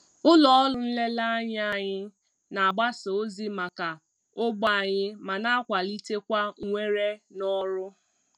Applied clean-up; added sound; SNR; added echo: none; none; none; none.